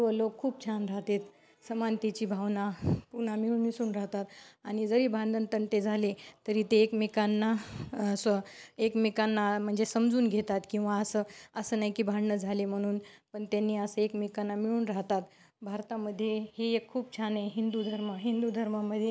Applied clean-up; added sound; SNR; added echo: none; none; none; none.